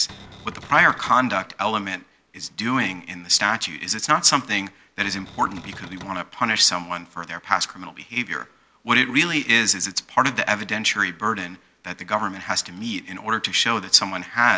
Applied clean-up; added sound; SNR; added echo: none; Cupboard open or close; 18 dB; none.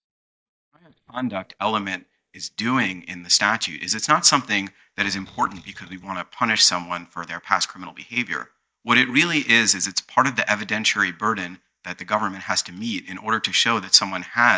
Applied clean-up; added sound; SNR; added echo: neural mask model DeepFilterNet 3.